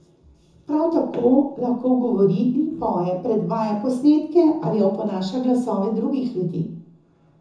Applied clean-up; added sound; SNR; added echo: none; none; none; reverberation time 0.5 s.